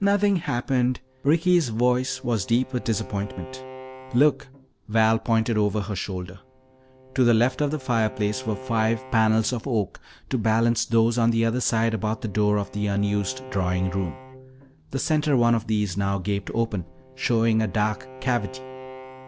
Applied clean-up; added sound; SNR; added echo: none; Bowed string instrument; 19 dB; none.